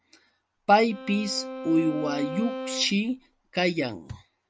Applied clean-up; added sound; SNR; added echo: none; Bowed string instrument; 10 dB; none.